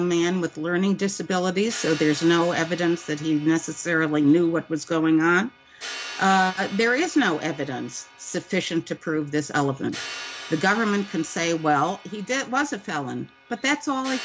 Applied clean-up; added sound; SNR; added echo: none; Crash cymbal; 17 dB; none.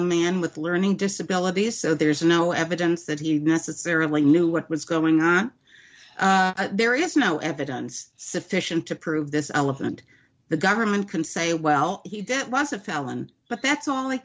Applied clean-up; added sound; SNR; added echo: none; none; none; none.